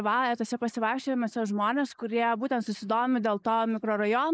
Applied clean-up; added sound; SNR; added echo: neural mask model Resemble Enhance denoiser.